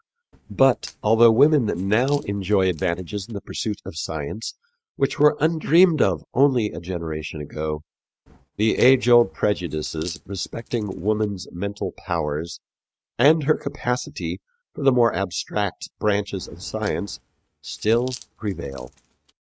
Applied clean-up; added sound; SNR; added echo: neural mask model RNNoise.